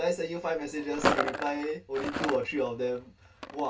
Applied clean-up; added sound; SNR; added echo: none; Rattle; 3 dB; reverberation time 0.1 s.